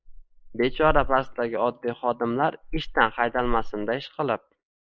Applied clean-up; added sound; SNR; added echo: neural mask model Resemble Enhance denoiser.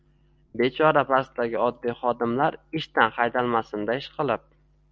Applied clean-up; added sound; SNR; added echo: none; none; none; none.